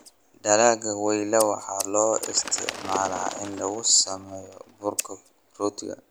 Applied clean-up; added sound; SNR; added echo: none; Scissors + Bird; 13 dB; none.